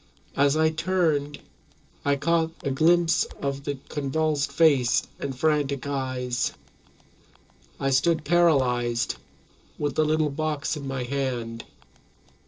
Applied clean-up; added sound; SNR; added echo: neural separator model SepFormer DNS4.